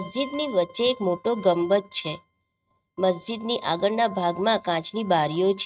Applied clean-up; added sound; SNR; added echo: neural mask model RNNoise.